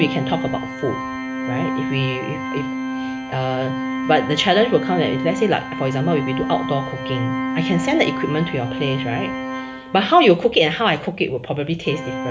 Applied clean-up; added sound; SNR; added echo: none; Organ; 5 dB; none.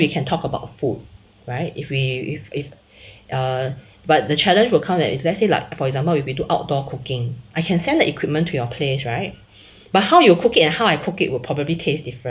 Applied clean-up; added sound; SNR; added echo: none; none; none; none.